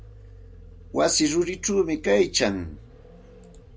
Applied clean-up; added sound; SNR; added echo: none; Vehicle; 19 dB; none.